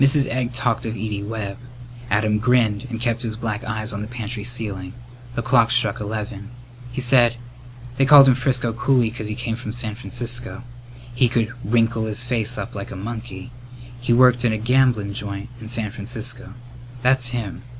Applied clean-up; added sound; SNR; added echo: none; none; none; none.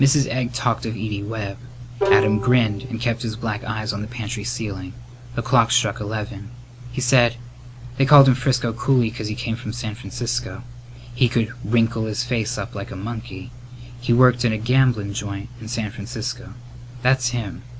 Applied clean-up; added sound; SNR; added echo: none; Bowed string instrument; 5 dB; none.